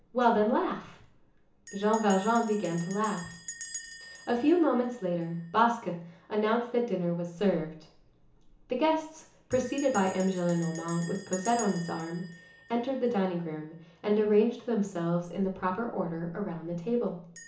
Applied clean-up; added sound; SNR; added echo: none; Bell; 19 dB; reverberation time 0.8 s.